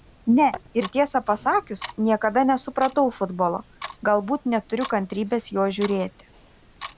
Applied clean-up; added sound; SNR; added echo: none; Clock; 18 dB; none.